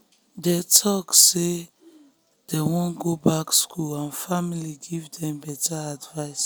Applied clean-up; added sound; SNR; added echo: none; none; none; none.